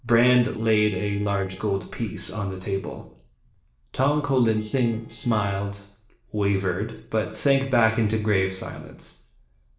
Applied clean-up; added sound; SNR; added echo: neural separator model SepFormer DNS4.